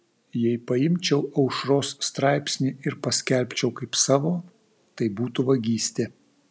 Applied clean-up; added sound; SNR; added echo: none; none; none; none.